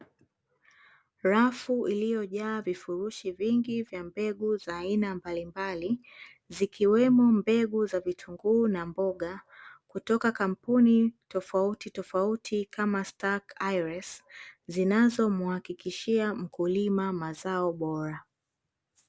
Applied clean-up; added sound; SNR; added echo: none; none; none; none.